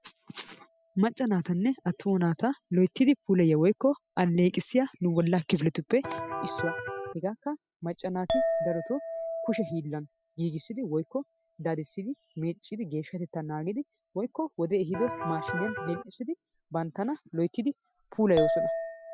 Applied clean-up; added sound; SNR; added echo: classical method spectral subtraction.